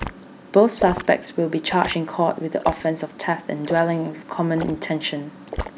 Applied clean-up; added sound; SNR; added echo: none; Liquid; 13 dB; none.